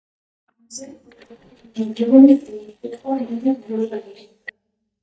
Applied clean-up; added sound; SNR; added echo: neural mask model DeepFilterNet 3.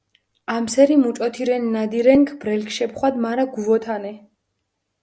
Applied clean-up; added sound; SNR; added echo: none; none; none; none.